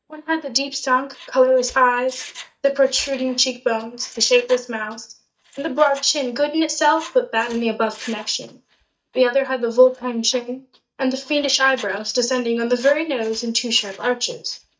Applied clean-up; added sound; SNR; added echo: neural mask model DeepFilterNet 3.